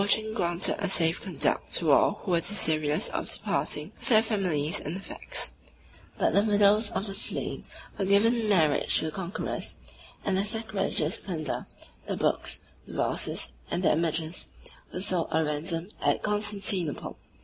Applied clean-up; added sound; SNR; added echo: none; none; none; none.